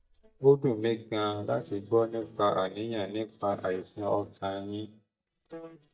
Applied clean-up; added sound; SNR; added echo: neural mask model DeepFilterNet 3.